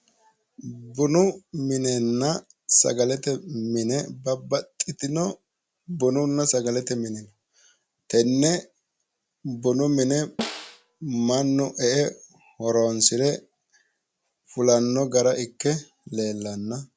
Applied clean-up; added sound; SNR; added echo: none; Snare drum; 11 dB; none.